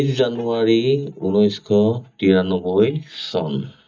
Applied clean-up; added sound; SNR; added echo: neural mask model DeepFilterNet 3.